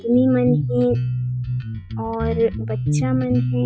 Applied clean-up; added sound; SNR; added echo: classical method log-MMSE.